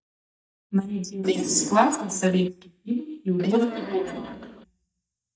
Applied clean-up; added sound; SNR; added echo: neural mask model DeepFilterNet 3.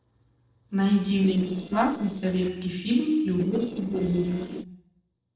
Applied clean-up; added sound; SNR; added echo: neural separator model SepFormer DNS4.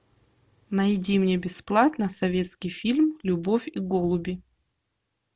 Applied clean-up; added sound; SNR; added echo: none; none; none; none.